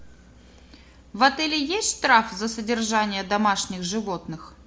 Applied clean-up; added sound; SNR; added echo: none; none; none; none.